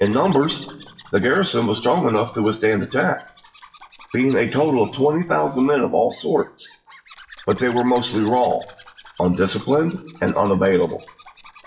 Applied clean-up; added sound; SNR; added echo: classical method WPE with log-MMSE.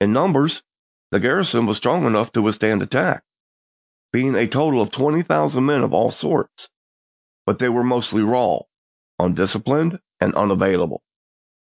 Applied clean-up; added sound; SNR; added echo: none; none; none; none.